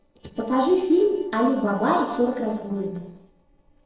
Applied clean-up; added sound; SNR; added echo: neural separator model SepFormer DNS4.